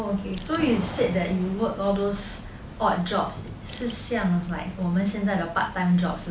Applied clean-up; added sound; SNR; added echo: none; Crushing + Thunder / Rain; 15 dB; none.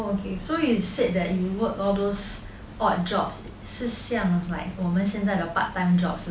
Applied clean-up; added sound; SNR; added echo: none; none; none; none.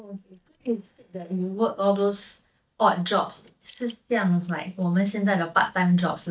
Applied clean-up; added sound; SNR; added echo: neural mask model DeepFilterNet 3.